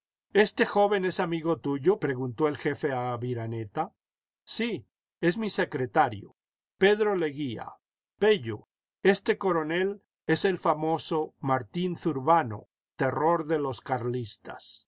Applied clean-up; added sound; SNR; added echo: none; none; none; none.